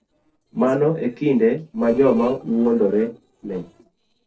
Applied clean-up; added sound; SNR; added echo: neural separator model SepFormer DNS4.